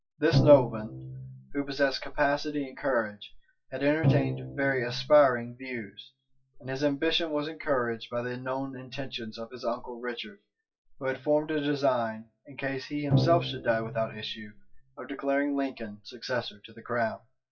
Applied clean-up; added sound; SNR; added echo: classical method WPE with log-MMSE.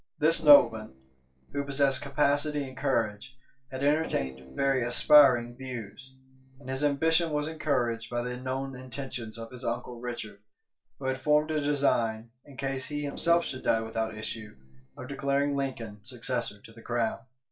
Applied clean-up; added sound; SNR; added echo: neural separator model SepFormer DNS4.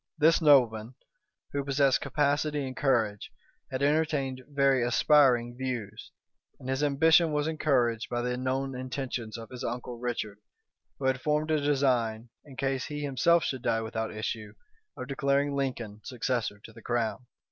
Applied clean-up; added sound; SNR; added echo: none; none; none; none.